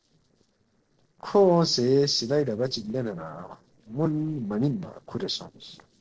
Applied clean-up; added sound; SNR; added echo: neural separator model SepFormer DNS4.